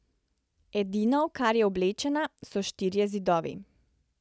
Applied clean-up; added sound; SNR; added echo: none; none; none; none.